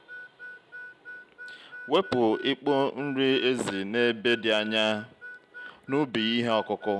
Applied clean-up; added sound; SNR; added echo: none; Harmonica; 17 dB; none.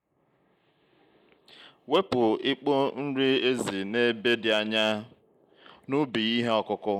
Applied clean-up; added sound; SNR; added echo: neural mask model Resemble Enhance denoiser.